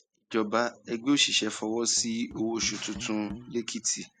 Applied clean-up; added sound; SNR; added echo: neural mask model DeepFilterNet 3.